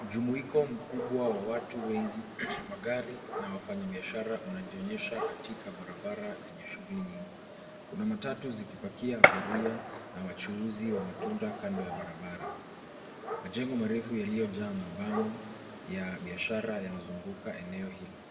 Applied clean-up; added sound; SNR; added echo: none; Gunshot, gunfire; 2 dB; reverberation time 1.2 s.